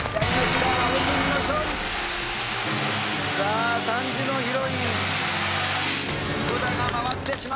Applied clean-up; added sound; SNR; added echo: none; Wind instrument, woodwind instrument; 20 dB; none.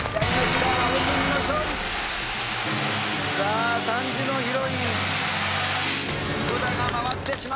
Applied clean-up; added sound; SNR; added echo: none; none; none; none.